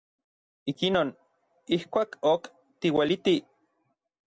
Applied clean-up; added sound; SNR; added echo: none; none; none; none.